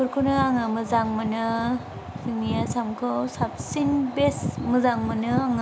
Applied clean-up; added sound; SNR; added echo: none; none; none; none.